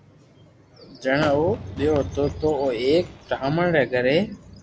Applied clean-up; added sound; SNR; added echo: none; Fireworks; 16 dB; none.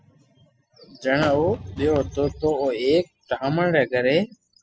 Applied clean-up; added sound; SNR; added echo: classical method spectral subtraction.